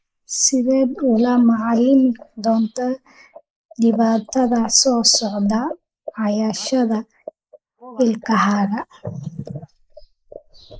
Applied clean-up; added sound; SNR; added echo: neural mask model Resemble Enhance denoiser.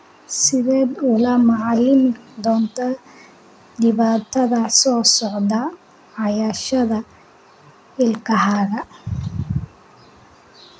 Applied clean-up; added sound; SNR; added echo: none; none; none; none.